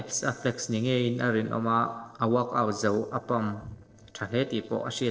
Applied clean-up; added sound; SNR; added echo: neural separator model SepFormer DNS4.